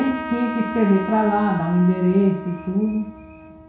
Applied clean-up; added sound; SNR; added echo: none; Trumpet; 12 dB; reverberation time 0.6 s.